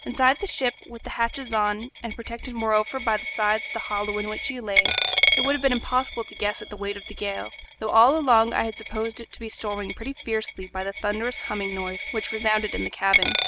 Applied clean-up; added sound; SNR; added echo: none; Coin (dropping); 2 dB; none.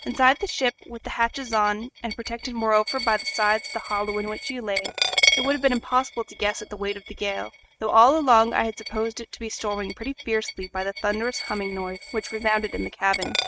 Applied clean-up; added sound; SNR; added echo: neural mask model RNNoise.